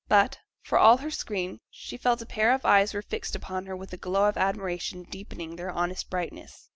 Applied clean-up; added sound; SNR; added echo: none; none; none; none.